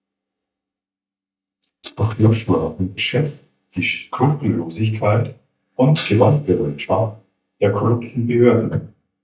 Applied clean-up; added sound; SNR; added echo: neural mask model DeepFilterNet 3.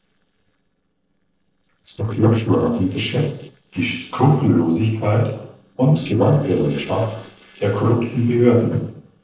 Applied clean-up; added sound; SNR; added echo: neural separator model SepFormer DNS4.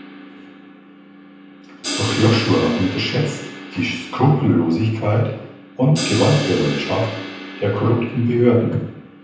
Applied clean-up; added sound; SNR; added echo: none; Crash cymbal; 11 dB; reverberation time 0.9 s.